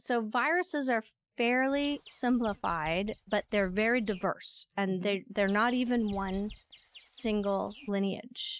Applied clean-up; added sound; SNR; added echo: neural mask model RNNoise.